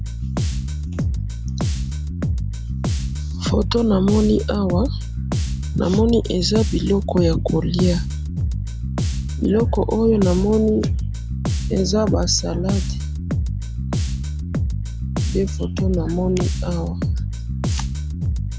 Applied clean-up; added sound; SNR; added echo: none; Bass guitar; 0 dB; none.